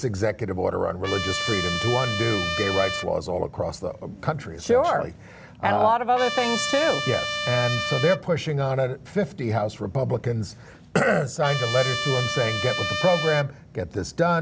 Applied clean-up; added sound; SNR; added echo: none; Trumpet; 4 dB; none.